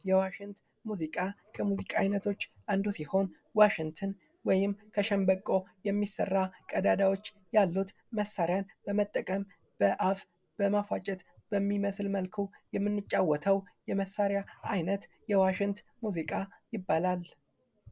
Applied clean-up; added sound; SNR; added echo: none; none; none; none.